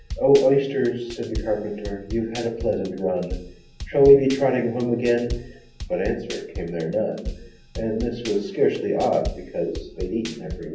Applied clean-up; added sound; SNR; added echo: none; Drum / Drum kit; 12 dB; reverberation time 0.6 s.